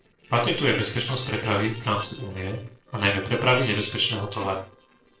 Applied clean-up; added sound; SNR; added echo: neural separator model SepFormer DNS4.